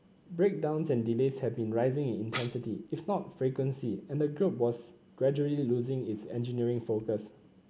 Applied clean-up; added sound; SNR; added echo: none; Tambourine; 14 dB; none.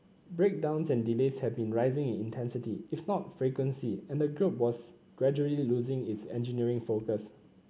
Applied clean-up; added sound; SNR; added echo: none; none; none; none.